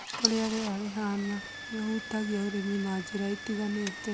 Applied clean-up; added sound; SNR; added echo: none; Engine starting / Car; 6 dB; none.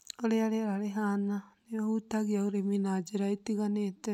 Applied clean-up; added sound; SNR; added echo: none; none; none; none.